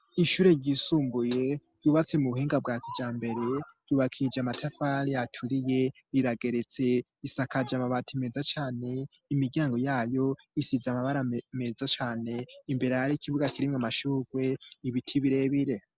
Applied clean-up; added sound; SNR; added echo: none; Hi-hat; 19 dB; none.